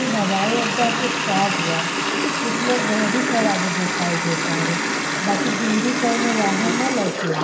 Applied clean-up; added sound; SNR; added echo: none; Water tap, faucet; -1 dB; reverberation time 0.9 s.